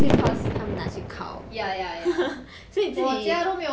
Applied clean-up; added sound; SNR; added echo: none; Fireworks; -1 dB; none.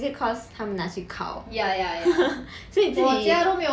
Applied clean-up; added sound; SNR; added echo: none; none; none; none.